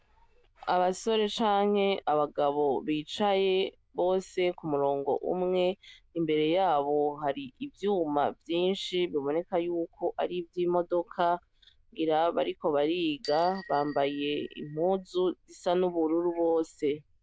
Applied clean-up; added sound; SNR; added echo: neural diffusion model UNIVERSE++.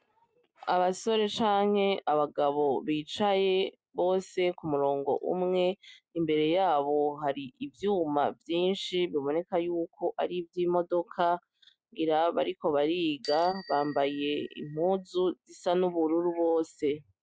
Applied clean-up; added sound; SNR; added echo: neural mask model RNNoise.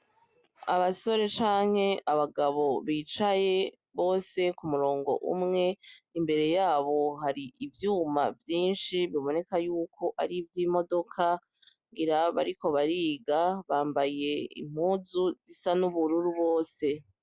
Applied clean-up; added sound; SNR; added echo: none; none; none; none.